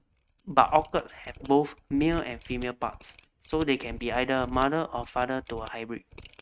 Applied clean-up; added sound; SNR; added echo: neural mask model RNNoise.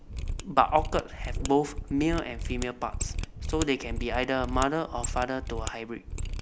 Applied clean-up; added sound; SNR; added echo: none; Mechanisms; 4 dB; none.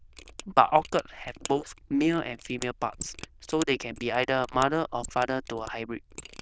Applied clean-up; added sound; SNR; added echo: neural diffusion model UNIVERSE++.